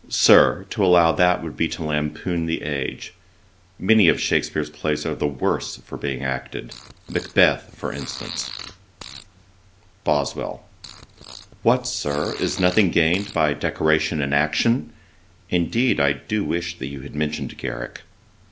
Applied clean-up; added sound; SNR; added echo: none; Fart; 16 dB; none.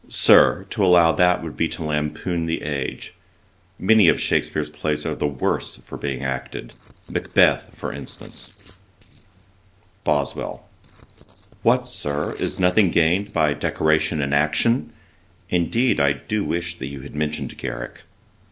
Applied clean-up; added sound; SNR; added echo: neural separator model SepFormer DNS4.